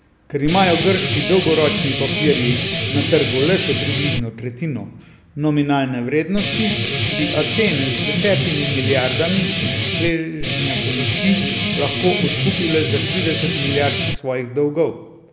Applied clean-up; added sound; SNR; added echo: none; Guitar; 0 dB; none.